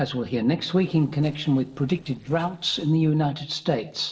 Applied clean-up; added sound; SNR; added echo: neural separator model SepFormer DNS4.